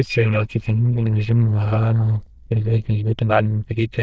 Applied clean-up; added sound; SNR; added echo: neural diffusion model UNIVERSE++.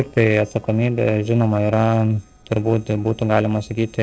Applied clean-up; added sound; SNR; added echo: neural separator model SepFormer DNS4.